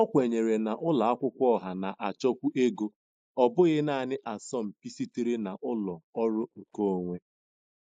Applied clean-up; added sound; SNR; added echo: neural mask model Resemble Enhance denoiser.